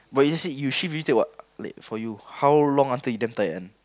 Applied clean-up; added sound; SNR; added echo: none; none; none; none.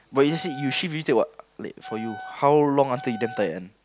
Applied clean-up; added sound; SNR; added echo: none; Wind instrument, woodwind instrument; 16 dB; none.